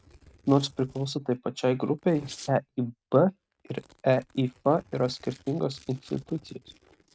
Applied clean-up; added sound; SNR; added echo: neural mask model RNNoise.